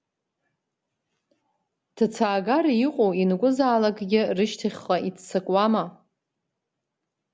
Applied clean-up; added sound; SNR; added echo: none; none; none; none.